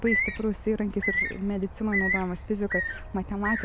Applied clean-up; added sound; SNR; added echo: none; Bird; 2 dB; none.